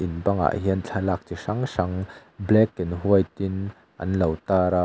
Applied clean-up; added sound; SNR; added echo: none; none; none; none.